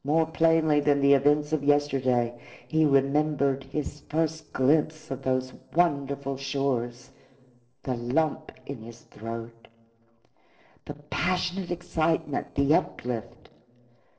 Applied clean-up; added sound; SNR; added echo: neural separator model SepFormer DNS4.